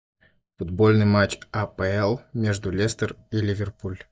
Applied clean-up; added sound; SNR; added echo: neural mask model DeepFilterNet 3.